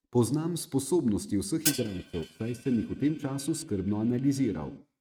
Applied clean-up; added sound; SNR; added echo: neural mask model RNNoise.